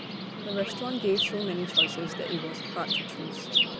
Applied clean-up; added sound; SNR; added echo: none; Chirp, tweet; -3 dB; none.